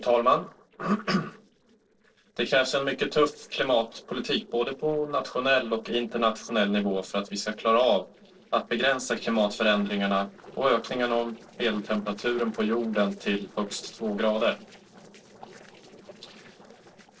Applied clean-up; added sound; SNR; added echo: neural separator model SepFormer DNS4.